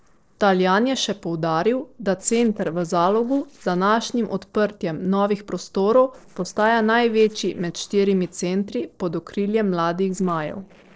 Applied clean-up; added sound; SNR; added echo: neural separator model SepFormer DNS4.